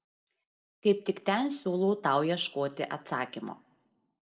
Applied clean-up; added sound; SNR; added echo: none; none; none; reverberation time 0.9 s.